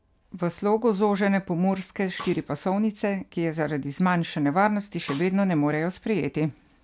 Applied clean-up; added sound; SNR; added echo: none; Snare drum; 17 dB; none.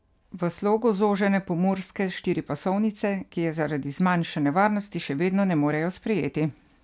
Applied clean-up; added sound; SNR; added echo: none; none; none; none.